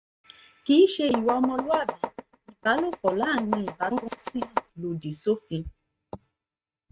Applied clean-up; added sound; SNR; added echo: neural mask model RNNoise.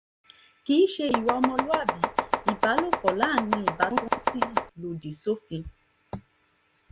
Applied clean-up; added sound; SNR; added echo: none; Domestic sounds, home sounds; -2 dB; none.